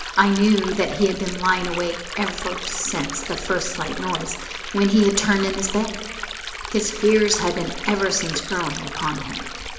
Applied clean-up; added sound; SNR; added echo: none; Stream; 8 dB; reverberation time 0.8 s.